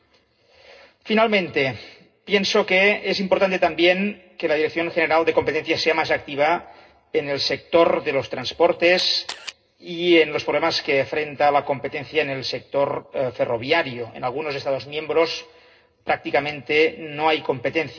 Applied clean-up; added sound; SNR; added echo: neural separator model SepFormer DNS4.